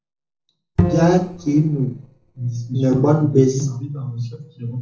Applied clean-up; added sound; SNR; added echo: neural separator model SepFormer DNS4.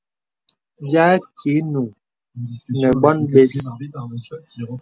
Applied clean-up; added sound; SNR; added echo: none; none; none; none.